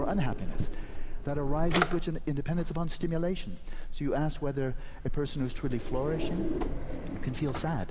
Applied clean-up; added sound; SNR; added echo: none; Drawer open or close; -2 dB; none.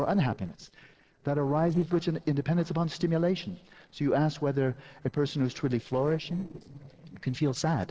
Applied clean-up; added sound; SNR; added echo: neural separator model SepFormer DNS4.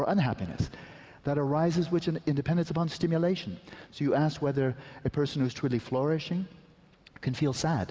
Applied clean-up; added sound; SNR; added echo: none; none; none; none.